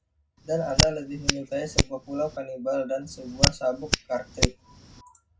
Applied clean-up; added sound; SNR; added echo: none; Hands; -3 dB; reverberation time 0.4 s.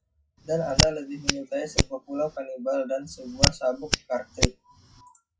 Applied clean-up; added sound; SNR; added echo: classical method WPE with log-MMSE.